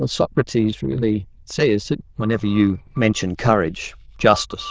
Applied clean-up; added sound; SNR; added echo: neural diffusion model UNIVERSE++.